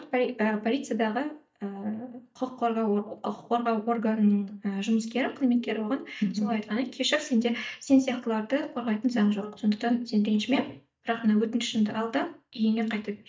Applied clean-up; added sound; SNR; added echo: neural mask model DeepFilterNet 3.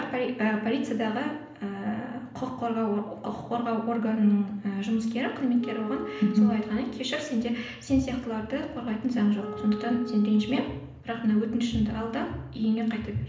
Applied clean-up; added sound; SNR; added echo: none; Wind instrument, woodwind instrument; 14 dB; reverberation time 0.8 s.